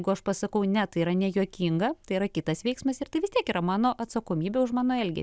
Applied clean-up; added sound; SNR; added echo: none; none; none; none.